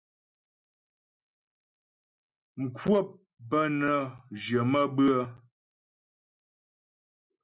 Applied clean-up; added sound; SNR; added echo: none; none; none; none.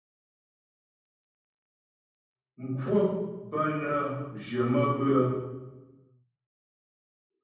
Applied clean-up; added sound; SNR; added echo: none; none; none; reverberation time 1.1 s.